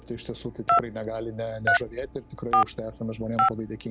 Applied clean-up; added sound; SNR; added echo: none; Telephone; -5 dB; none.